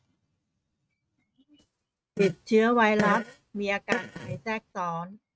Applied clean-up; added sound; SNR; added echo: neural mask model RNNoise.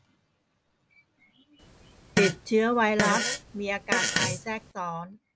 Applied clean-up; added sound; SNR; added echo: none; Fart; 1 dB; none.